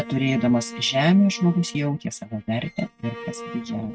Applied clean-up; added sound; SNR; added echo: neural mask model RNNoise.